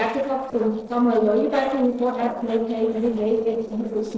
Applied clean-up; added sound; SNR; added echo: neural separator model SepFormer DNS4.